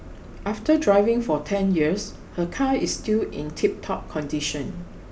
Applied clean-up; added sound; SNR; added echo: none; none; none; none.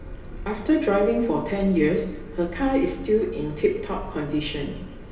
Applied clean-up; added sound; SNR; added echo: none; none; none; reverberation time 0.9 s.